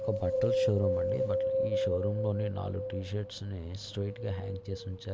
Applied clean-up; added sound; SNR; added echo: none; Wind; -1 dB; none.